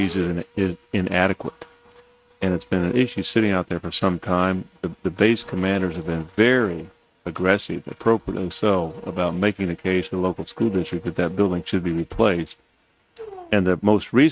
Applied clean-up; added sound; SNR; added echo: neural mask model RNNoise.